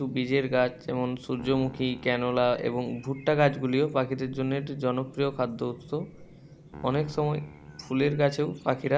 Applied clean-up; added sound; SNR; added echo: none; Piano + Chirp, tweet; 19 dB; none.